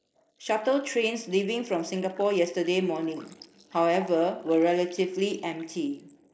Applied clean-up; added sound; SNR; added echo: neural mask model Resemble Enhance denoiser.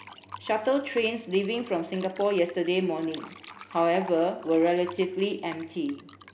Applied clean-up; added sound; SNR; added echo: none; Fill (with liquid); 19 dB; none.